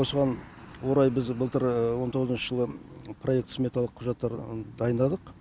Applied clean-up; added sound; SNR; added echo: none; none; none; none.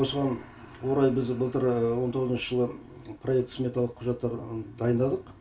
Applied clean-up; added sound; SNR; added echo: none; none; none; reverberation time 0.3 s.